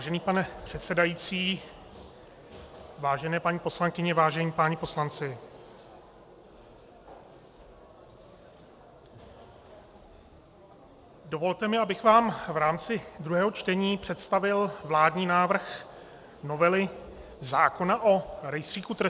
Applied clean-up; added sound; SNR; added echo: none; none; none; none.